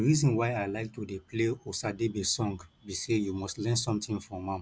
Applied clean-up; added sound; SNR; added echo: none; none; none; none.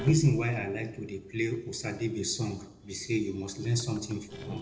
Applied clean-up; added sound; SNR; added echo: neural separator model SepFormer DNS4.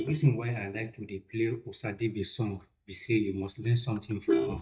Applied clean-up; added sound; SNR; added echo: neural mask model DeepFilterNet 3.